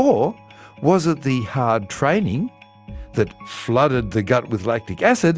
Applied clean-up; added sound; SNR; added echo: none; none; none; none.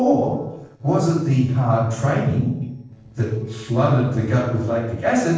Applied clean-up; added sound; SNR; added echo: neural separator model SepFormer DNS4.